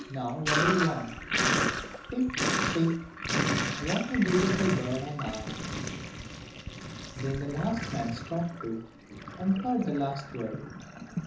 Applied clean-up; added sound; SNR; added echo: none; Sink (filling or washing); 1 dB; reverberation time 0.6 s.